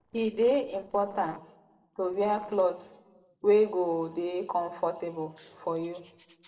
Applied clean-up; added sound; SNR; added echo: neural separator model SepFormer DNS4.